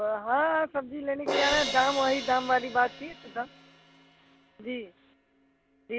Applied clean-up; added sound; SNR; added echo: none; Crash cymbal; 8 dB; none.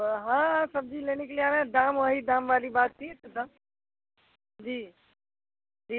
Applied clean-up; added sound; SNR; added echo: none; none; none; none.